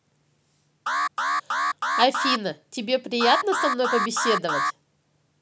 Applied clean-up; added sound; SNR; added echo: none; Alarm; -1 dB; none.